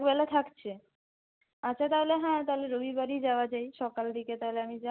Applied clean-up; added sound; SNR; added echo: none; none; none; none.